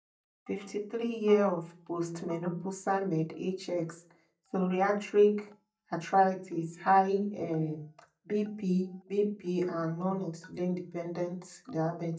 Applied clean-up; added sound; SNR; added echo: neural mask model DeepFilterNet 3.